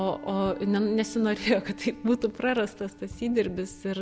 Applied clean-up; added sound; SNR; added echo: none; Bowed string instrument; 17 dB; none.